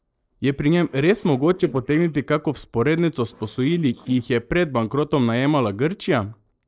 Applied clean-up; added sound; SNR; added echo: neural separator model SepFormer DNS4.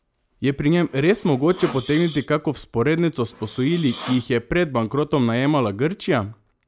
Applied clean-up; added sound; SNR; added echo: none; Hiss + Sawing; 17 dB; none.